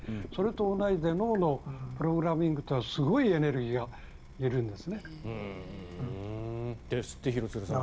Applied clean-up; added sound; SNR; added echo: none; Drip / Water tap, faucet; 16 dB; none.